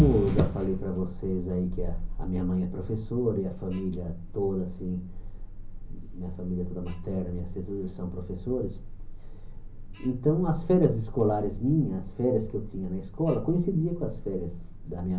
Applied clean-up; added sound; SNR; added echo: none; Alarm; 8 dB; reverberation time 0.5 s.